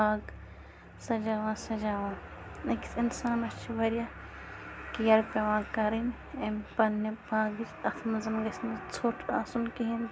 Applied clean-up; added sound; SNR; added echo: none; none; none; none.